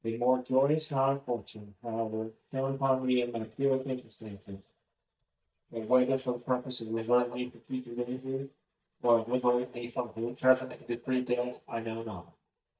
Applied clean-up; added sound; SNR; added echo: neural mask model DeepFilterNet 3.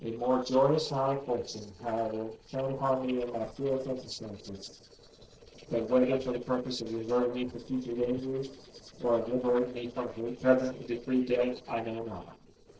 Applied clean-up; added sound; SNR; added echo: neural separator model SepFormer DNS4.